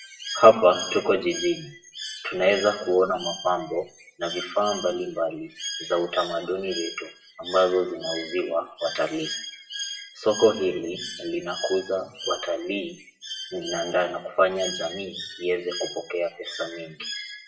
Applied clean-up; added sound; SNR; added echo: classical method WPE with log-MMSE.